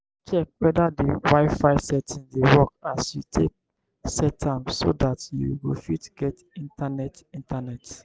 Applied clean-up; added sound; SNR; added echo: none; none; none; none.